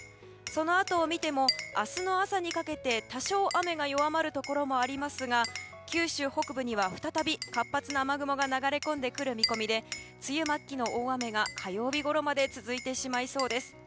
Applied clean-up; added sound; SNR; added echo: none; Glass; 11 dB; none.